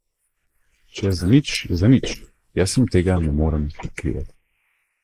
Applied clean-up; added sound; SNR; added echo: neural mask model Resemble Enhance denoiser.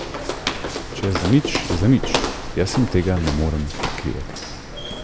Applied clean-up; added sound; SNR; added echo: none; Walk, footsteps; 4 dB; none.